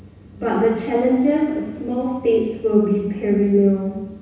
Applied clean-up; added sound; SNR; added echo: none; none; none; reverberation time 1.1 s.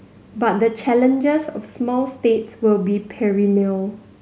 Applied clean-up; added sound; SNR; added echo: none; none; none; none.